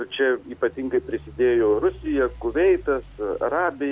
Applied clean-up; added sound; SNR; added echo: none; Idling / Truck; 20 dB; none.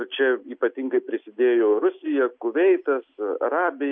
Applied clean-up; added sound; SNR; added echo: none; none; none; none.